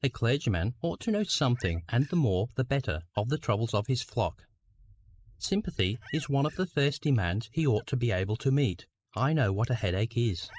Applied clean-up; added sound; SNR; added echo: neural mask model Resemble Enhance denoiser.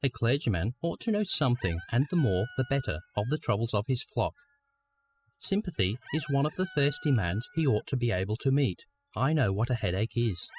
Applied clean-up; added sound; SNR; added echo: classical method spectral subtraction.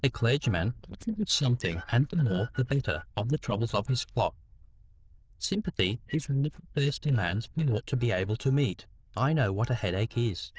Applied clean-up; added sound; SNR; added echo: neural diffusion model UNIVERSE++.